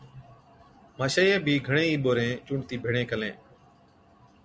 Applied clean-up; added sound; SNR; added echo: none; none; none; none.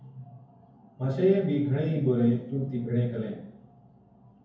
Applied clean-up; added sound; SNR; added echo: none; none; none; reverberation time 0.9 s.